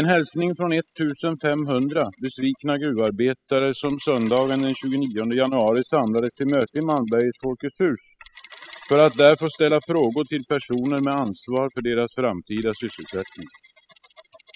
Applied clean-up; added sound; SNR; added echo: classical method spectral subtraction.